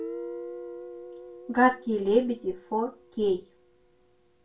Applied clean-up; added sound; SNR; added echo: none; Guitar; 13 dB; reverberation time 0.2 s.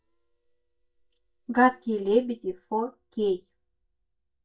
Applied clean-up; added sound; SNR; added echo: neural mask model DeepFilterNet 3.